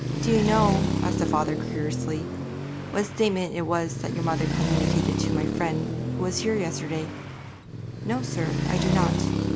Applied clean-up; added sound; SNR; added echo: none; Traffic noise, roadway noise; -1 dB; none.